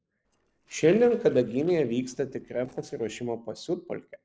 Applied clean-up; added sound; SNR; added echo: neural separator model SepFormer DNS4.